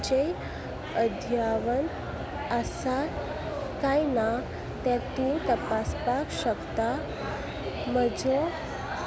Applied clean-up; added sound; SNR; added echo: none; none; none; none.